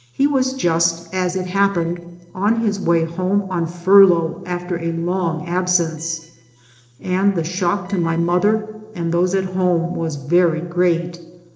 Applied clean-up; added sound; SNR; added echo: neural separator model SepFormer DNS4.